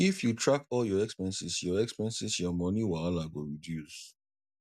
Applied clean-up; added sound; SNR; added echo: none; none; none; none.